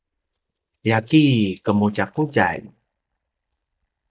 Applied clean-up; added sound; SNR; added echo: neural mask model DeepFilterNet 3.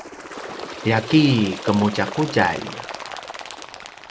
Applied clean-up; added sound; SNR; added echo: none; Bird; 11 dB; none.